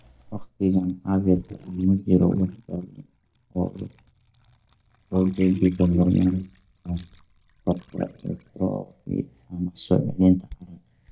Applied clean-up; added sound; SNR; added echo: neural mask model DeepFilterNet 3.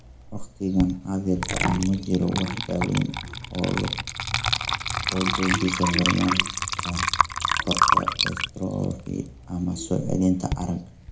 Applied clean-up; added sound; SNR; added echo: none; Water / Liquid; 1 dB; reverberation time 0.3 s.